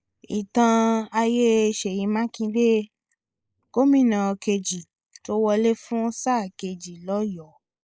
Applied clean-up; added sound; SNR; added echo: neural mask model Resemble Enhance denoiser.